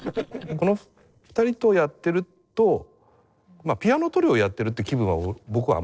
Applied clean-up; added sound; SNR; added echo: neural separator model SepFormer DNS4.